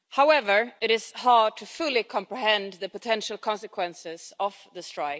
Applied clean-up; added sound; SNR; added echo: none; none; none; none.